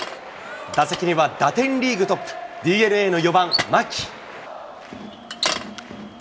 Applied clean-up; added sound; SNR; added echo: none; Bicycle; 10 dB; none.